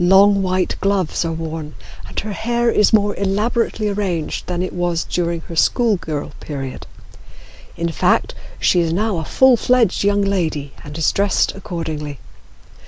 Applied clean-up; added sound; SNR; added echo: none; none; none; none.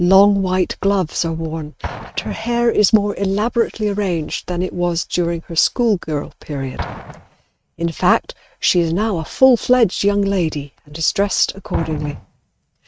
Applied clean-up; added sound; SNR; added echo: neural mask model RNNoise.